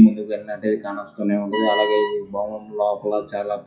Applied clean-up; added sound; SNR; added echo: classical method WPE with log-MMSE.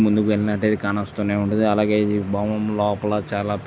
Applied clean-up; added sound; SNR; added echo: none; none; none; none.